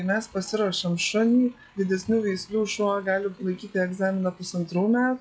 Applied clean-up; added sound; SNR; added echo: classical method log-MMSE.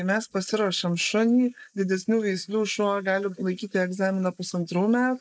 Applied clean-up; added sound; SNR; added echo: neural mask model Resemble Enhance denoiser.